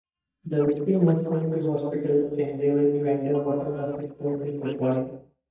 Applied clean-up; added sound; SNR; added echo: neural mask model DeepFilterNet 3.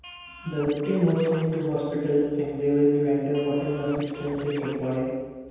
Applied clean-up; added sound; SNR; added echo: none; Scratching (performance technique); 18 dB; reverberation time 1.2 s.